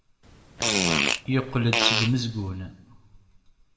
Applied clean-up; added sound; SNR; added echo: none; Fart; -3 dB; reverberation time 0.7 s.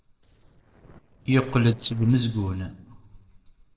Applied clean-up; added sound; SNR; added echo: neural separator model SepFormer DNS4.